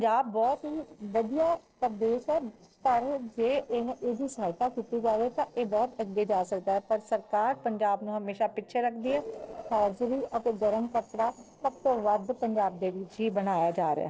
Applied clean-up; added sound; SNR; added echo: neural separator model SepFormer DNS4.